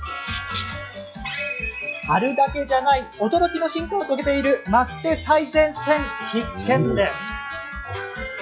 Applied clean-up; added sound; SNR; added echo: classical method log-MMSE.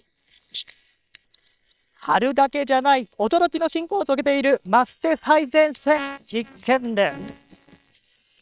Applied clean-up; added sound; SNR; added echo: neural separator model SepFormer WHAM!.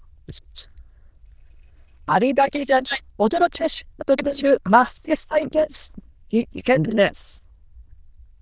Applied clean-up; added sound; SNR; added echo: neural diffusion model UNIVERSE++.